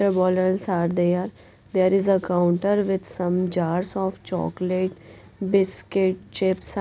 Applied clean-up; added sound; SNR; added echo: none; none; none; none.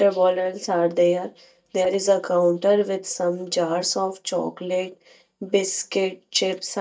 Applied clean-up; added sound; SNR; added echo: neural mask model DeepFilterNet 3.